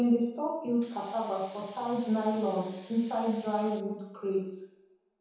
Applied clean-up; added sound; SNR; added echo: none; Hiss; 15 dB; reverberation time 0.9 s.